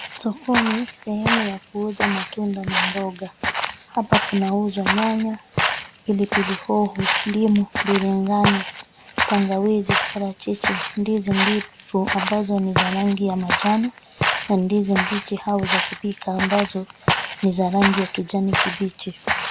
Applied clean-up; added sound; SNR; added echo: none; Walk, footsteps; 3 dB; none.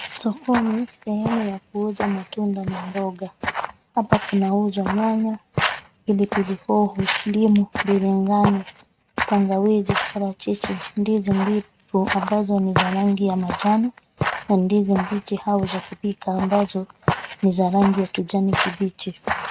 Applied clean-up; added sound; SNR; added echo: neural mask model RNNoise.